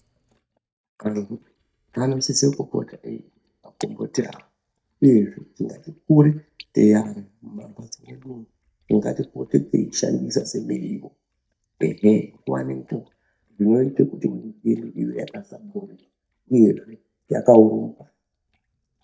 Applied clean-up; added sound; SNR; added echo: neural mask model DeepFilterNet 3.